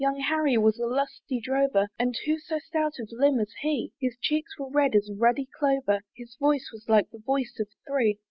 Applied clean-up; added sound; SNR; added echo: none; none; none; none.